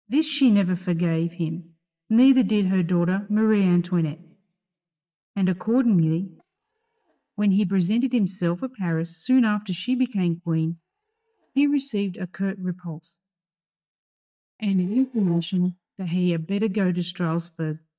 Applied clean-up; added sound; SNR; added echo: neural mask model DeepFilterNet 3.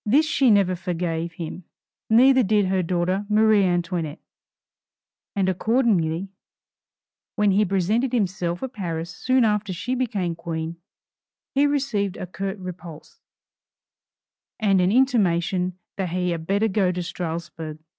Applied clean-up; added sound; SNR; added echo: none; none; none; none.